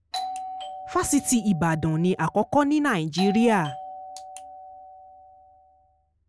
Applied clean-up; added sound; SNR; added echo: none; Doorbell; 12 dB; none.